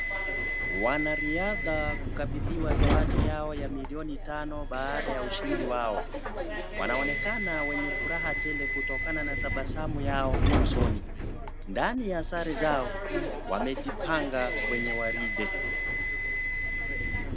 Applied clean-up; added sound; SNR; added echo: none; Subway, metro, underground; -4 dB; none.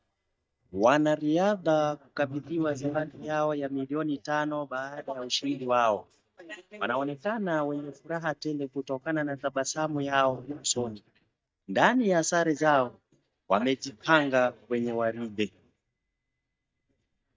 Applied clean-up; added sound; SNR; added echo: neural mask model DeepFilterNet 3.